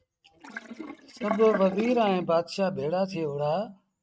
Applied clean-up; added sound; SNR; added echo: neural mask model RNNoise.